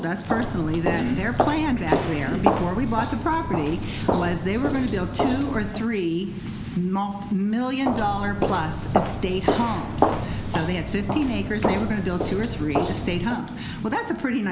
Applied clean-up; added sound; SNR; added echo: none; Walk, footsteps; 2 dB; none.